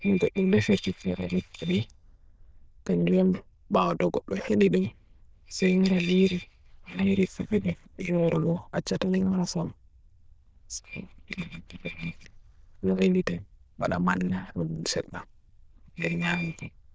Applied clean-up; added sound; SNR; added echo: neural diffusion model UNIVERSE++.